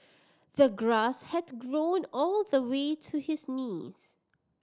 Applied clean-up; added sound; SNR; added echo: none; none; none; none.